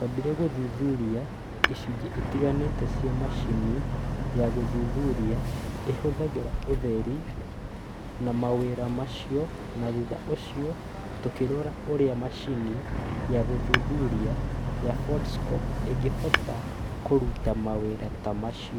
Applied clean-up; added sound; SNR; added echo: none; Boat, Water vehicle + Tap / Hammer; 1 dB; none.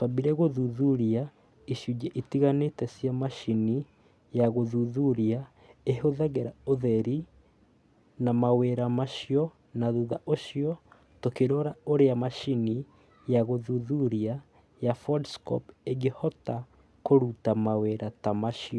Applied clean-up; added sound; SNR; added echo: none; none; none; none.